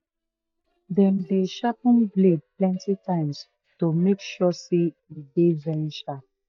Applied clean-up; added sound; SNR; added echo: neural mask model DeepFilterNet 3.